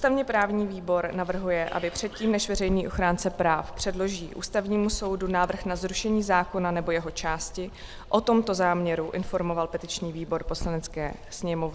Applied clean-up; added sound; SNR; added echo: none; Water; 13 dB; none.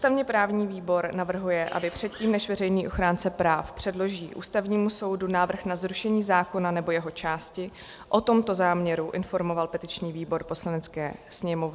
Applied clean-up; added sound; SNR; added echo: none; none; none; none.